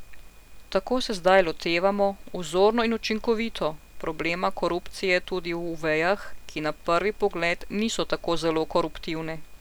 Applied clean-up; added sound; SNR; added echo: none; none; none; none.